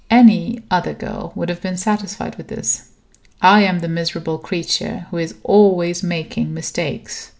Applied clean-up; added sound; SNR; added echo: none; none; none; none.